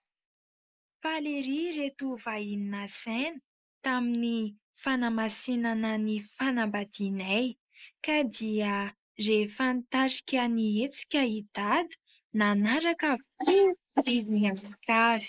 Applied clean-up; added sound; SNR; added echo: neural mask model Resemble Enhance denoiser.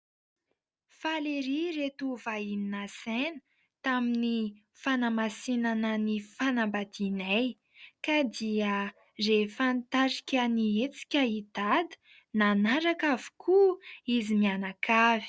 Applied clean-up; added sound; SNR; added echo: none; none; none; none.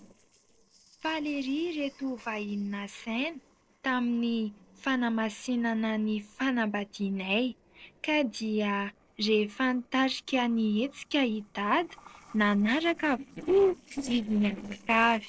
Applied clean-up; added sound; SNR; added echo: neural separator model SepFormer DNS4.